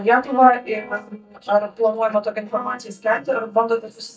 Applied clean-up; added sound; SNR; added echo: neural mask model DeepFilterNet 3.